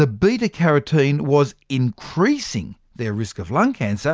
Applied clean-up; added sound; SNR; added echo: none; none; none; none.